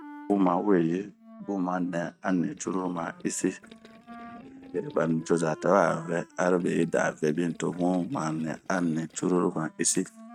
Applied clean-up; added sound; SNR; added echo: neural mask model RNNoise.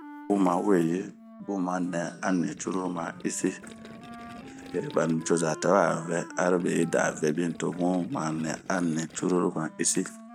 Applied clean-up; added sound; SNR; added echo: none; Wind instrument, woodwind instrument + Gurgling; 17 dB; none.